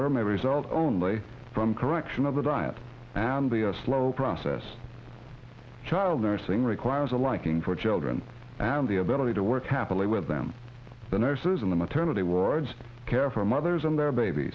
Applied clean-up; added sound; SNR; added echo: none; none; none; none.